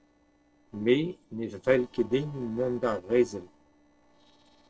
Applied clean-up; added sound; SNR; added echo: neural separator model SepFormer DNS4.